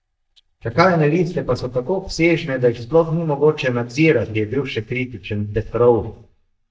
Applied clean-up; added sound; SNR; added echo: neural mask model DeepFilterNet 3.